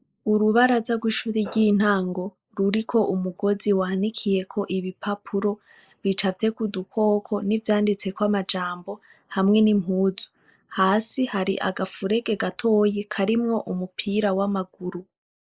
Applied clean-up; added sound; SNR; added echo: neural mask model Resemble Enhance denoiser.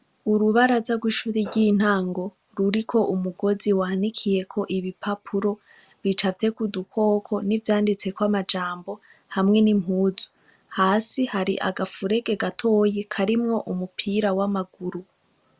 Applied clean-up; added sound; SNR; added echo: none; none; none; none.